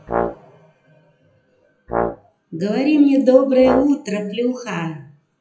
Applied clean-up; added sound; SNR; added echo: classical method WPE with log-MMSE.